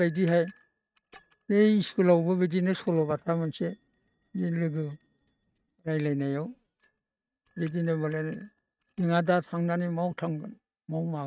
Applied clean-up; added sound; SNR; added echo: neural mask model RNNoise.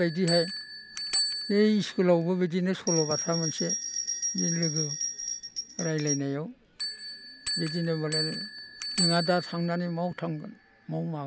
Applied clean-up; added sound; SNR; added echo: none; Bell + Bell; 5 dB; none.